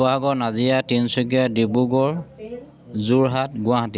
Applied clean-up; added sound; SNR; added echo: none; none; none; none.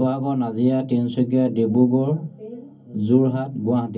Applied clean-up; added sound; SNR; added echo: none; none; none; reverberation time 0.3 s.